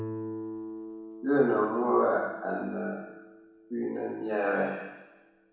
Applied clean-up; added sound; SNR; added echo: none; Guitar; 13 dB; reverberation time 1.1 s.